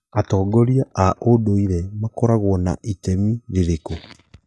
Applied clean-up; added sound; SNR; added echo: neural mask model DeepFilterNet 3.